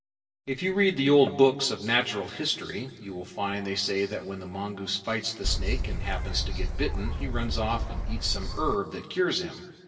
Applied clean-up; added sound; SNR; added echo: none; Gull, seagull / Wind; 0 dB; reverberation time 1.6 s.